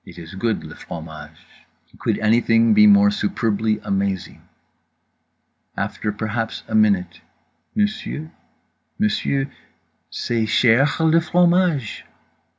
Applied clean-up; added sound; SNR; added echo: none; none; none; none.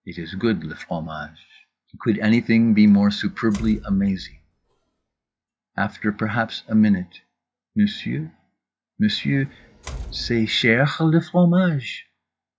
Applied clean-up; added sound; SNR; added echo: classical method log-MMSE.